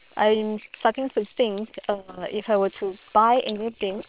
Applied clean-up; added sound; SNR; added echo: neural separator model SepFormer WHAM!.